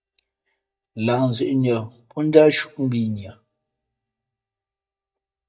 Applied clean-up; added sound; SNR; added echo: neural mask model DeepFilterNet 3.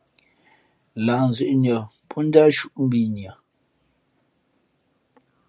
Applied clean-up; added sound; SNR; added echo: none; none; none; none.